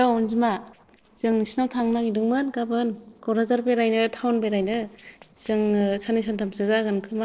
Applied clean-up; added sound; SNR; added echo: neural separator model SepFormer DNS4.